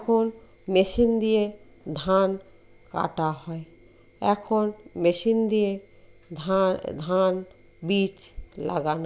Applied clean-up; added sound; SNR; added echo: none; none; none; none.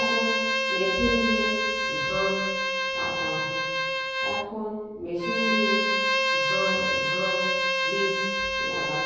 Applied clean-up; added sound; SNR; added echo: none; Bowed string instrument; -5 dB; reverberation time 1.3 s.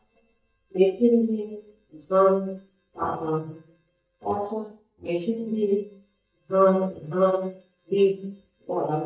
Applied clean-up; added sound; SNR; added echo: neural mask model DeepFilterNet 3.